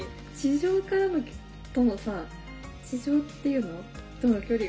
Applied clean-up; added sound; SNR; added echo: none; none; none; reverberation time 0.4 s.